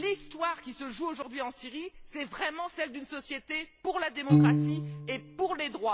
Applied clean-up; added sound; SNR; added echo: none; Piano; -2 dB; none.